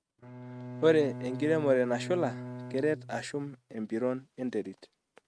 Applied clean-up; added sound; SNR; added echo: neural mask model RNNoise.